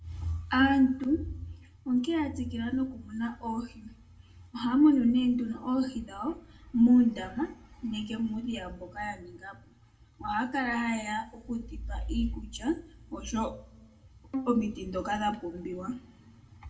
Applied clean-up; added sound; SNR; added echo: none; Bowed string instrument; 12 dB; reverberation time 0.3 s.